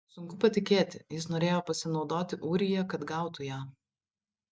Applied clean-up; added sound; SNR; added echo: none; none; none; none.